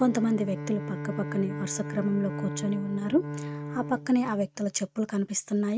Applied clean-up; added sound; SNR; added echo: neural mask model RNNoise.